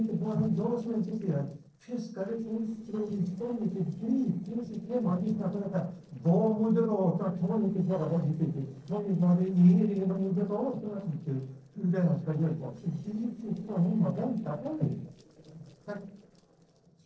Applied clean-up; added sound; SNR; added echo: neural separator model SepFormer DNS4.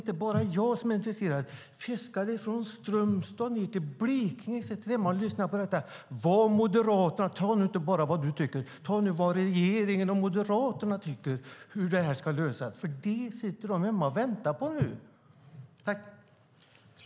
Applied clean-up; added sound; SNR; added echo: none; none; none; none.